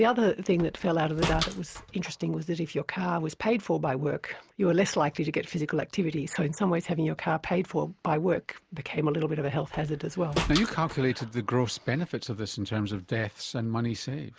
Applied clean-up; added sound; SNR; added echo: none; Slam; 9 dB; none.